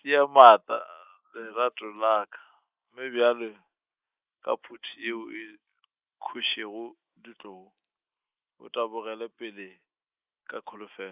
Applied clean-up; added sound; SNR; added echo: neural mask model Resemble Enhance denoiser.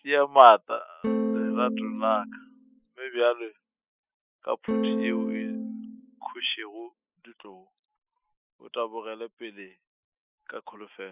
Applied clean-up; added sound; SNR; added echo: classical method spectral subtraction.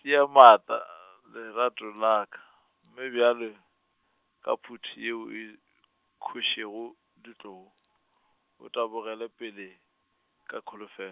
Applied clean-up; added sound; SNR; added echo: none; none; none; none.